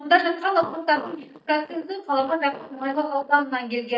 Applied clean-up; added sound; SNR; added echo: neural mask model DeepFilterNet 3.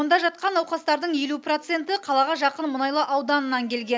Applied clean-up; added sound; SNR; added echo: none; none; none; none.